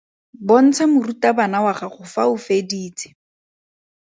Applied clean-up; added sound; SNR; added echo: none; none; none; none.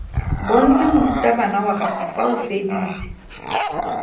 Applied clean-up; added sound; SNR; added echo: none; Bark / Growling; 4 dB; reverberation time 0.6 s.